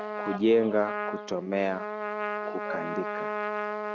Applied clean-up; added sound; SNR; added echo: neural mask model RNNoise.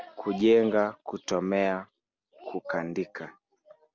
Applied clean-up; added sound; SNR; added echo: none; none; none; none.